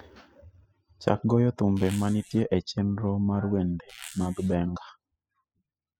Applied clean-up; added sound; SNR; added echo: classical method spectral subtraction.